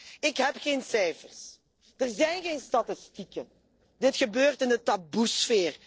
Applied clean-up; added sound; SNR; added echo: neural separator model SepFormer DNS4.